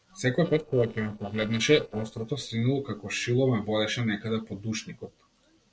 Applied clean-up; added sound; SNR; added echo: neural separator model SepFormer DNS4.